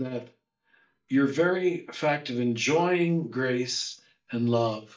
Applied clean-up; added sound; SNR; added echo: neural mask model DeepFilterNet 3.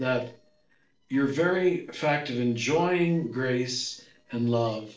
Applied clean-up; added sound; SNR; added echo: neural separator model SepFormer DNS4.